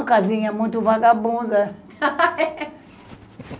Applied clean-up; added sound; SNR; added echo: none; none; none; none.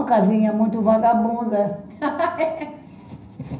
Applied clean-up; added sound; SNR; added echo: none; none; none; reverberation time 0.5 s.